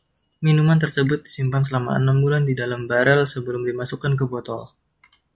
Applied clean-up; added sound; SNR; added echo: none; none; none; none.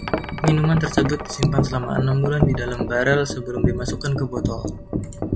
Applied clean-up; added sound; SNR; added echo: none; Wind chime; 2 dB; none.